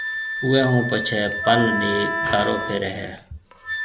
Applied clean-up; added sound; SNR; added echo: none; Wind instrument, woodwind instrument + Wind instrument, woodwind instrument; 4 dB; none.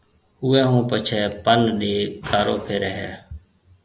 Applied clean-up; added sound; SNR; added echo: none; none; none; none.